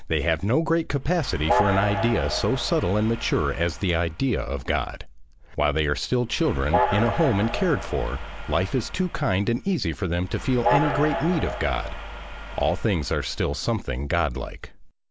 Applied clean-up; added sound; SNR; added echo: none; Train; 6 dB; none.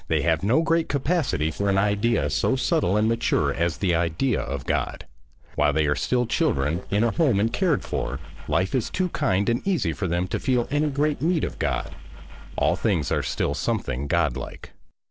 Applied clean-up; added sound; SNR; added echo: neural separator model SepFormer DNS4.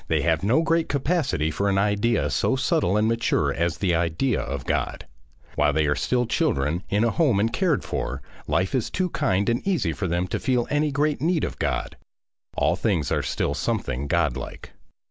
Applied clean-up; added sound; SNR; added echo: none; none; none; none.